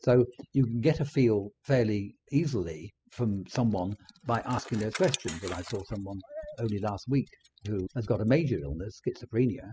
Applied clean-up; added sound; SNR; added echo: classical method spectral subtraction.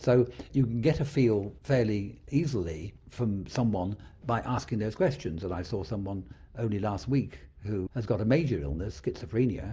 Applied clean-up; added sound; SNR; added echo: none; none; none; none.